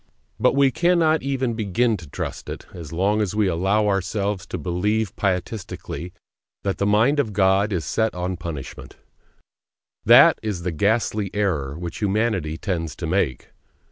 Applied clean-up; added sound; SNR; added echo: none; none; none; none.